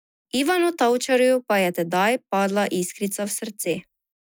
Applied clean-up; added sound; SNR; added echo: neural mask model Resemble Enhance denoiser.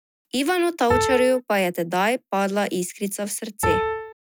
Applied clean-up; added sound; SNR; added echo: none; Piano; 0 dB; none.